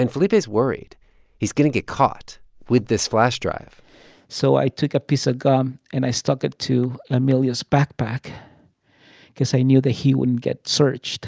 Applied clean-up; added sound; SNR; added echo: none; none; none; none.